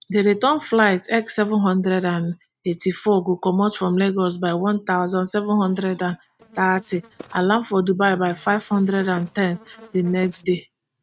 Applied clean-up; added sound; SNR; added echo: neural mask model RNNoise.